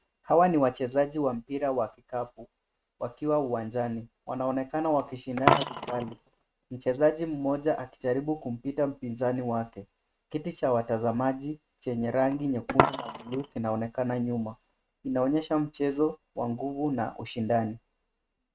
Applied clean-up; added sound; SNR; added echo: neural mask model RNNoise.